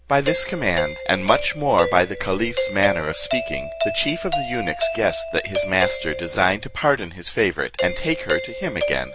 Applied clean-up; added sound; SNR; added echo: none; Doorbell; 5 dB; none.